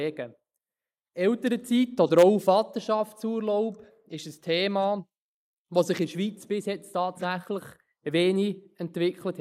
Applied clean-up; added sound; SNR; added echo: neural mask model Resemble Enhance denoiser.